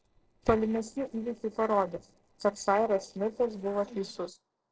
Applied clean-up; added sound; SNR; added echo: neural separator model SepFormer DNS4.